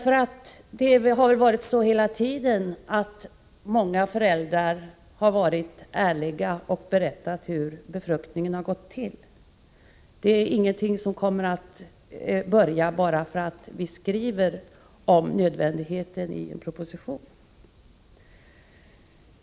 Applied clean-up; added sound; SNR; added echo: none; none; none; none.